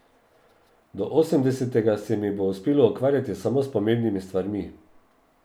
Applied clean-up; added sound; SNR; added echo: none; none; none; none.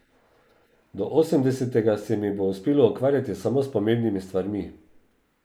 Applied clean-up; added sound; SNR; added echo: neural mask model Resemble Enhance denoiser.